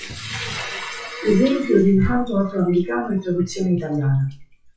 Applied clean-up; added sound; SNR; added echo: classical method WPE with log-MMSE.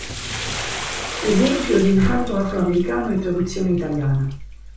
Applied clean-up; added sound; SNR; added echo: none; Bathtub (filling or washing); 11 dB; reverberation time 0.3 s.